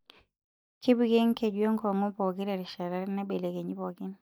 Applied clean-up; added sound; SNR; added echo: neural mask model DeepFilterNet 3.